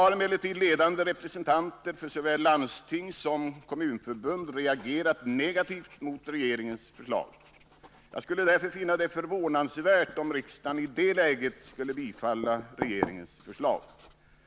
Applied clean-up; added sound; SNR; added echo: none; Writing; 17 dB; none.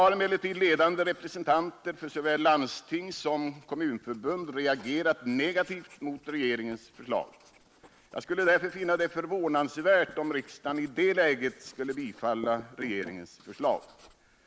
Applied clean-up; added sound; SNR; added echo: neural mask model Resemble Enhance denoiser.